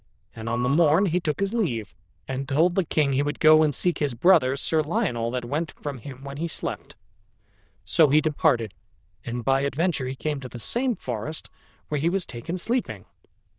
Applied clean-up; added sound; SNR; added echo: neural diffusion model UNIVERSE++.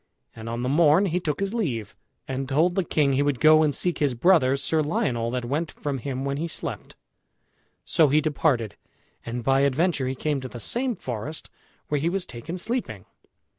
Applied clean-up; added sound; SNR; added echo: none; none; none; none.